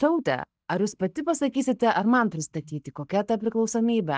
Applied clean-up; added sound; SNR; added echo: neural mask model DeepFilterNet 3.